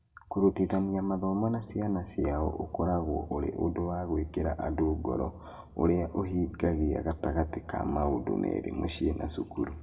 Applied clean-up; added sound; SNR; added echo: none; none; none; reverberation time 1.3 s.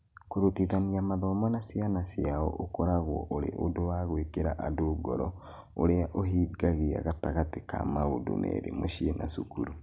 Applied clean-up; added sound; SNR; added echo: none; none; none; none.